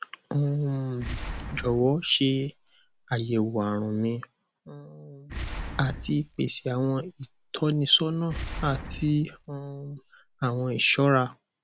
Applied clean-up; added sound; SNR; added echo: none; Boom; 14 dB; none.